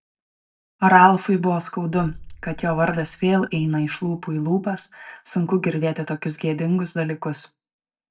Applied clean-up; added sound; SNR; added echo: neural mask model DeepFilterNet 3.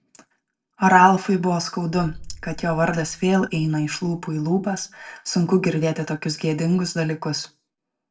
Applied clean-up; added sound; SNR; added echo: none; Boom; 19 dB; reverberation time 0.1 s.